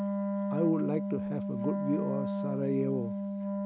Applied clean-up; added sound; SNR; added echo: none; Wind instrument, woodwind instrument; -1 dB; none.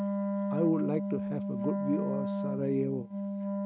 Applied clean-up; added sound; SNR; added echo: neural mask model RNNoise.